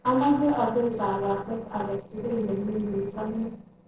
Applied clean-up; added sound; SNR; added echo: neural separator model SepFormer DNS4.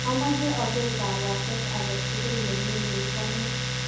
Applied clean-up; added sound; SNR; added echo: none; Domestic sounds, home sounds; -3 dB; reverberation time 0.8 s.